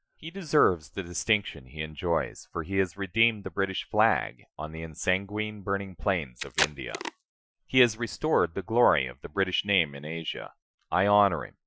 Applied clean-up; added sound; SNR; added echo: classical method Wiener filter.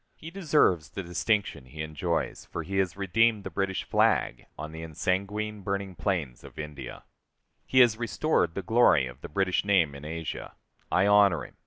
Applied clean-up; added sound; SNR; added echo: none; none; none; none.